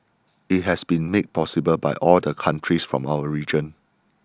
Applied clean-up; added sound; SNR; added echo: none; none; none; none.